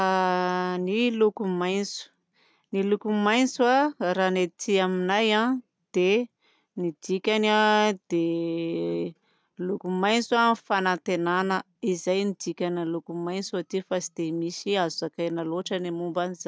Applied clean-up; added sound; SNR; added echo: none; none; none; none.